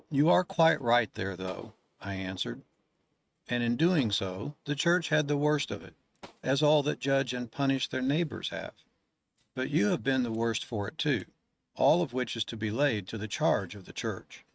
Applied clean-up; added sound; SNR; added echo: neural mask model RNNoise.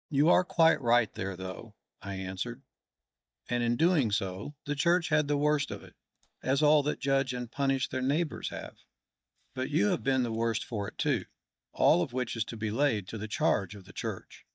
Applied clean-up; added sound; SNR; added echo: neural mask model DeepFilterNet 3.